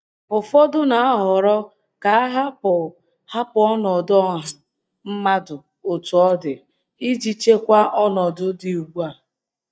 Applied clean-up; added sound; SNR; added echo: neural mask model DeepFilterNet 3.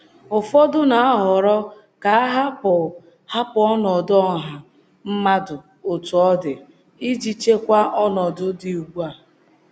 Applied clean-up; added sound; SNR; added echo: none; none; none; none.